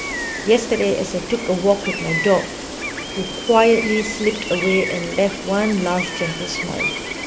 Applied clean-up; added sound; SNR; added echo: none; Gull, seagull; 6 dB; none.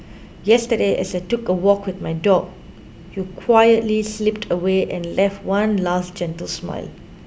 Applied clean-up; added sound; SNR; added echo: none; none; none; none.